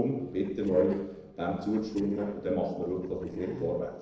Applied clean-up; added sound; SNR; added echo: neural separator model SepFormer DNS4.